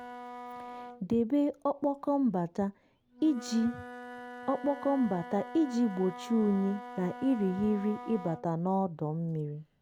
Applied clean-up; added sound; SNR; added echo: none; Wind instrument, woodwind instrument; 15 dB; none.